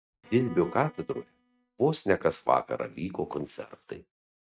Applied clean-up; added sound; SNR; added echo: neural mask model RNNoise.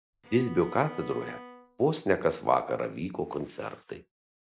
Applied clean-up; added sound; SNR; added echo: none; Bowed string instrument; 15 dB; none.